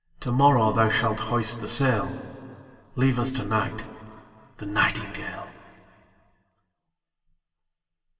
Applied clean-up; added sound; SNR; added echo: none; none; none; reverberation time 2.6 s.